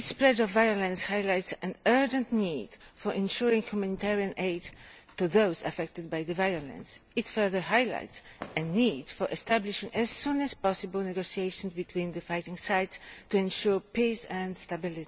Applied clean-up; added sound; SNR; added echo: none; none; none; none.